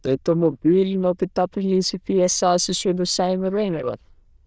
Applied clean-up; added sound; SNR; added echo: neural diffusion model UNIVERSE++.